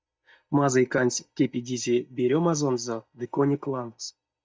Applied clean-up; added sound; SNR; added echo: neural mask model DeepFilterNet 3.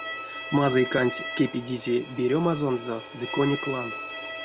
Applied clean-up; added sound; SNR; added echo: none; Bowed string instrument; 9 dB; none.